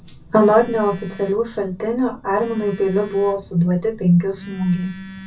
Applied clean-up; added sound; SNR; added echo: none; Telephone; 17 dB; reverberation time 0.3 s.